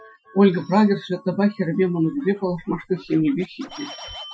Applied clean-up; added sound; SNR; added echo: classical method Wiener filter.